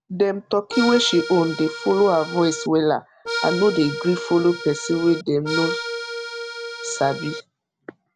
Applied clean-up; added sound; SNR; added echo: none; Accordion; 7 dB; none.